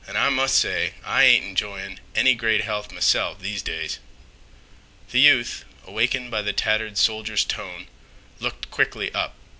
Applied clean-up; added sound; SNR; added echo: none; none; none; none.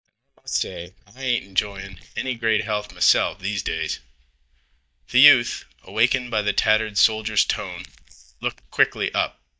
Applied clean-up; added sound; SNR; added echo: neural mask model DeepFilterNet 3.